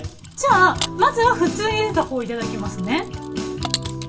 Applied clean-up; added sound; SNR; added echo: none; Mechanisms; 14 dB; reverberation time 0.2 s.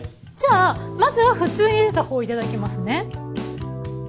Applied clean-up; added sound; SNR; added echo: none; none; none; none.